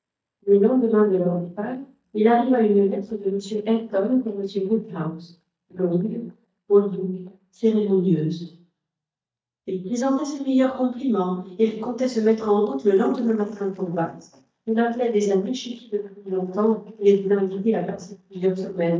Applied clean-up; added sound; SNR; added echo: neural mask model DeepFilterNet 3.